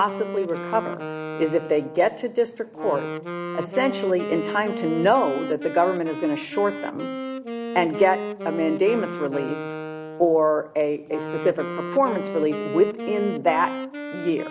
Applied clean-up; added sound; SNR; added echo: none; Wind instrument, woodwind instrument; 8 dB; none.